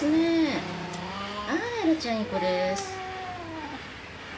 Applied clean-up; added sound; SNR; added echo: none; Train; 12 dB; none.